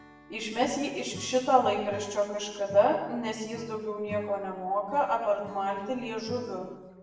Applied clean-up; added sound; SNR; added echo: none; Acoustic guitar / Strum; 18 dB; reverberation time 1.0 s.